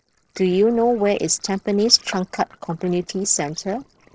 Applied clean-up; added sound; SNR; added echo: neural separator model SepFormer DNS4.